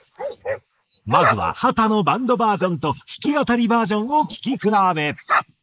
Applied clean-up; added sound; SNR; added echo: neural mask model Resemble Enhance denoiser.